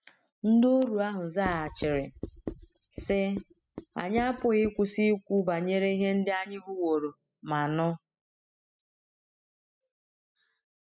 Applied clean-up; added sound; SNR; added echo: classical method spectral subtraction.